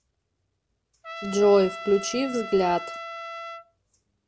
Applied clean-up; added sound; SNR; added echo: none; Trumpet; 11 dB; none.